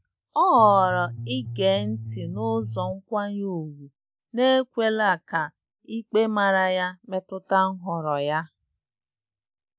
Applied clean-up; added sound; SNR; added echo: none; Bass guitar; 9 dB; none.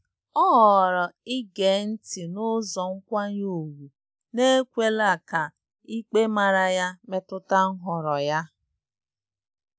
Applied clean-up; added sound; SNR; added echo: none; none; none; none.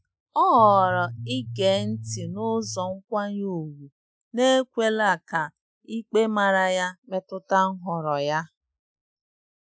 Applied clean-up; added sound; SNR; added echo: classical method Wiener filter.